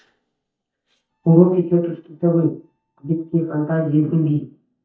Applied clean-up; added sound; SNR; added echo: neural mask model DeepFilterNet 3.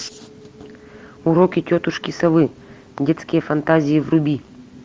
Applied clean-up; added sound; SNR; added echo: none; none; none; none.